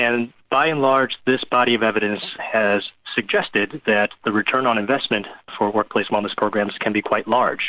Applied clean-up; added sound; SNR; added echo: none; none; none; none.